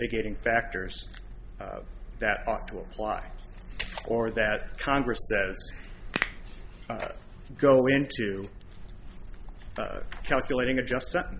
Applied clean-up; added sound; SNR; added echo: none; Crack / Crackle; 6 dB; none.